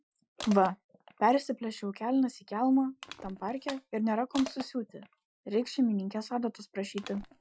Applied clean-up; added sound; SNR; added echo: classical method Wiener filter.